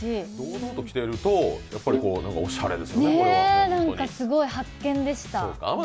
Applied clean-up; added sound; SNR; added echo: none; Bowed string instrument; 10 dB; none.